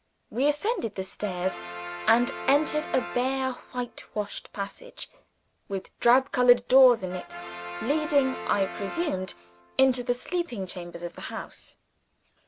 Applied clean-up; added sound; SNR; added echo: none; Brass instrument; 14 dB; none.